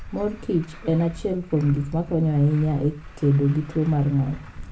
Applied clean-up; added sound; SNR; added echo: none; Truck; 16 dB; none.